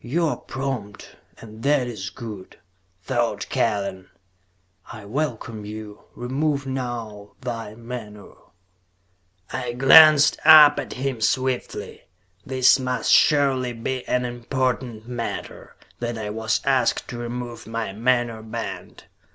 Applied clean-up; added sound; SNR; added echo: none; none; none; none.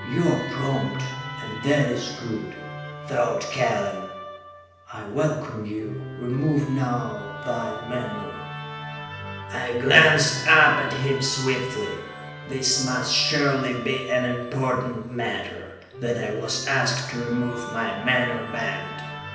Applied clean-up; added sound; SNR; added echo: none; Musical instrument; 10 dB; reverberation time 0.9 s.